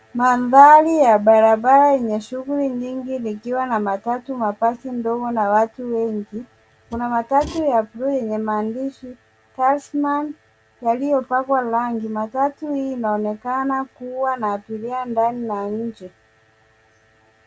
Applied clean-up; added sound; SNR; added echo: none; none; none; none.